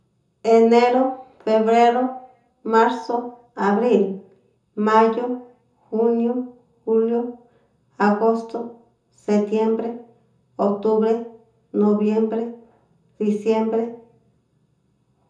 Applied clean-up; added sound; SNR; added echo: none; none; none; reverberation time 0.5 s.